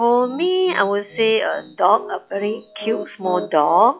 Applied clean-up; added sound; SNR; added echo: classical method log-MMSE.